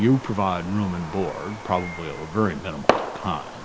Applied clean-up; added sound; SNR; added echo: none; Fireworks; 5 dB; none.